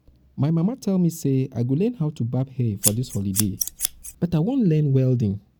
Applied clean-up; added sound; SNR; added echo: none; Scissors; 5 dB; none.